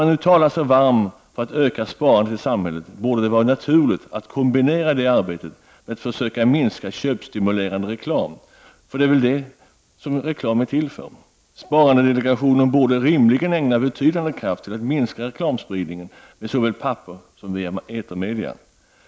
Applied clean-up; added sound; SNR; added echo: none; none; none; none.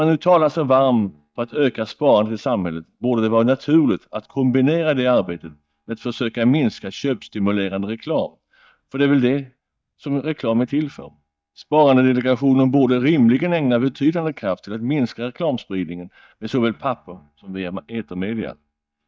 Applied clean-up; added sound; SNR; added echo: neural mask model DeepFilterNet 3.